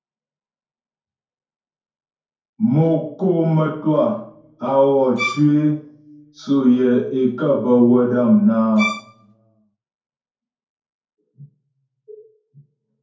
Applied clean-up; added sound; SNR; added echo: none; Bowed string instrument; 7 dB; reverberation time 0.6 s.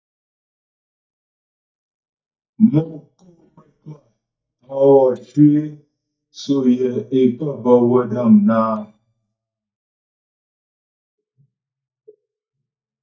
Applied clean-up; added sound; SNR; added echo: neural mask model DeepFilterNet 3.